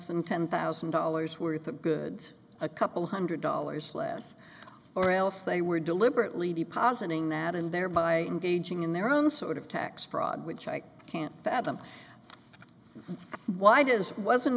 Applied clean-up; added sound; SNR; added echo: none; none; none; none.